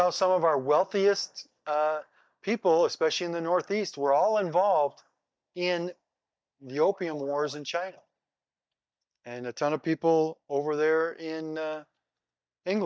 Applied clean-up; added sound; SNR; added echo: neural mask model DeepFilterNet 3.